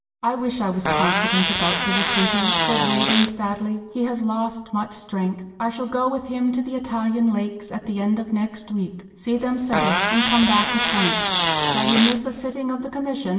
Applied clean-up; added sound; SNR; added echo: none; Fart; -1 dB; reverberation time 1.0 s.